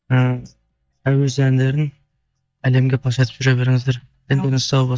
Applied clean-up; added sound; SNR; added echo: neural mask model DeepFilterNet 3.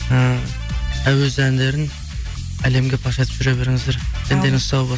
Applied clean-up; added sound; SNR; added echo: none; none; none; none.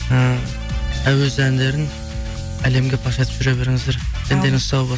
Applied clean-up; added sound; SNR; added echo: none; Bowed string instrument; 19 dB; none.